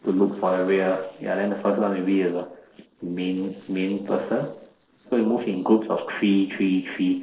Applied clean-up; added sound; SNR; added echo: neural separator model SepFormer DNS4.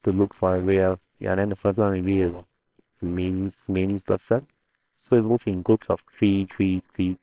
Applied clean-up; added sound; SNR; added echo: neural separator model SepFormer WHAMR!.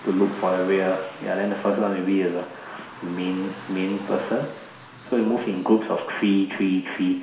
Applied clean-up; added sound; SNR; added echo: none; Car passing by / Traffic noise, roadway noise; 19 dB; reverberation time 0.7 s.